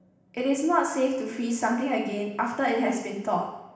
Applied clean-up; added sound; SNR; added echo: none; none; none; reverberation time 0.9 s.